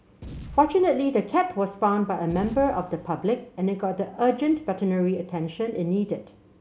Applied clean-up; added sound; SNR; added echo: none; Boom; 18 dB; none.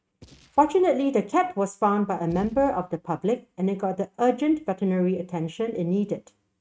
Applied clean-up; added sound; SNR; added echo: neural mask model RNNoise.